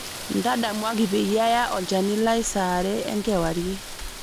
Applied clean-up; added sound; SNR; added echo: none; Rain; 11 dB; none.